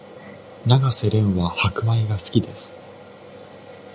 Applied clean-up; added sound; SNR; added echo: none; none; none; none.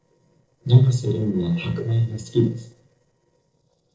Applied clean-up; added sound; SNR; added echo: neural separator model SepFormer DNS4.